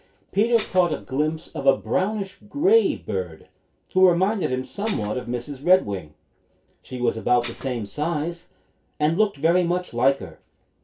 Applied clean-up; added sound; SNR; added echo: none; Dishes, pots, and pans; 16 dB; reverberation time 0.2 s.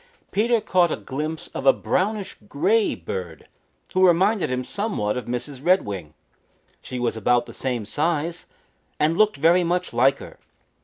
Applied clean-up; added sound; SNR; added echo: none; none; none; none.